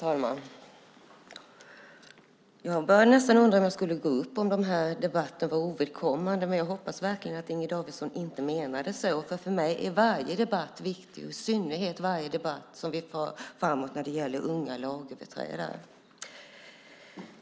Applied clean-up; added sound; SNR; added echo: none; none; none; none.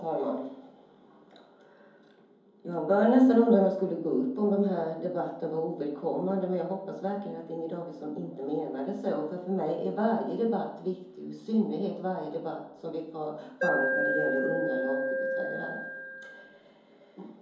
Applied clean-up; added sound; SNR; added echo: none; Alarm; 1 dB; reverberation time 2.8 s.